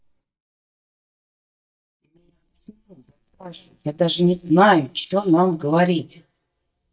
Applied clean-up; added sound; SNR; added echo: neural mask model DeepFilterNet 3.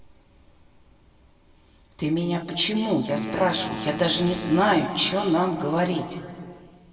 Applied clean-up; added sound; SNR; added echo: none; Wind instrument, woodwind instrument; 14 dB; reverberation time 2.2 s.